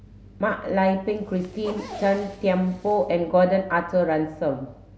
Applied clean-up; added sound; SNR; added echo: none; Zipper (clothing); 18 dB; none.